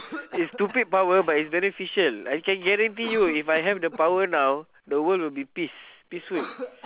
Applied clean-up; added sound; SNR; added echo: none; Cough; 18 dB; none.